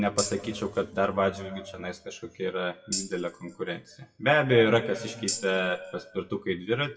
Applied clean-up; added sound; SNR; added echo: classical method WPE with log-MMSE.